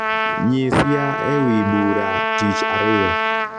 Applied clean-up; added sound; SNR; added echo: none; Trumpet; 1 dB; none.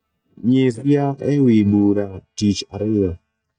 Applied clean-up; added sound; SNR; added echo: neural mask model DeepFilterNet 3.